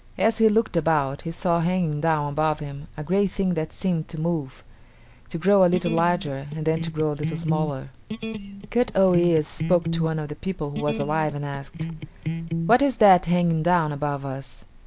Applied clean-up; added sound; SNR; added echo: none; Electric guitar; 7 dB; none.